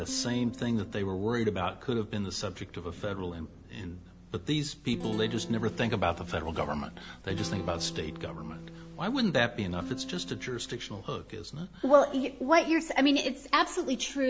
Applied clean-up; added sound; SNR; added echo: none; Guitar; 14 dB; none.